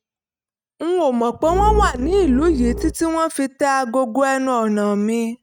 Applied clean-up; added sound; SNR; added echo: neural mask model RNNoise.